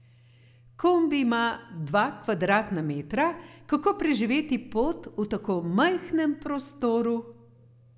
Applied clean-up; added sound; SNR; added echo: none; none; none; none.